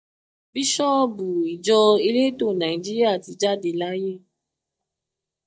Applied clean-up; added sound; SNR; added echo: neural mask model DeepFilterNet 3.